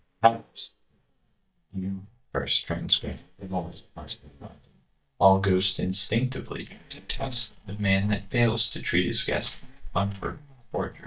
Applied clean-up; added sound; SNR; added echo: neural mask model DeepFilterNet 3.